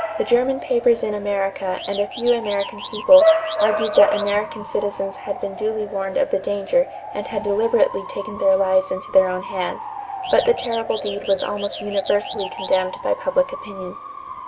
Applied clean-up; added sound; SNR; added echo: none; Alarm / Car + Bark / Motor vehicle (road) / Siren; 6 dB; none.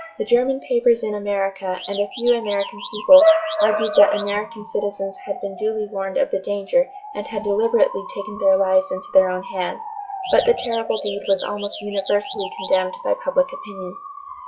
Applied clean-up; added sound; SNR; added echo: classical method log-MMSE.